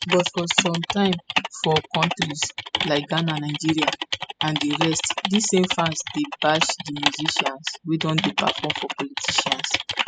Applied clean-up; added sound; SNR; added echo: classical method spectral subtraction.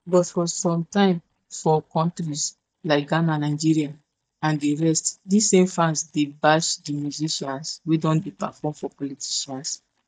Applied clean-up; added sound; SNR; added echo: neural mask model DeepFilterNet 3.